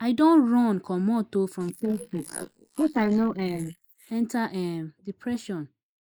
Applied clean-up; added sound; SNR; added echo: neural mask model Resemble Enhance denoiser.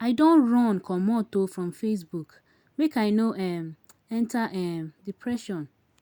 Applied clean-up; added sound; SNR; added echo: none; none; none; none.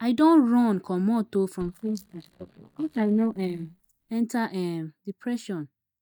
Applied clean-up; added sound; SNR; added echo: neural mask model DeepFilterNet 3.